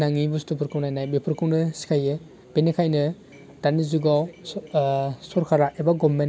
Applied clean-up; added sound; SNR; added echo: none; none; none; none.